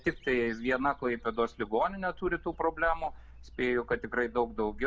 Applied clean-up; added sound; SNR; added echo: none; Bird vocalization, bird call, bird song; 16 dB; none.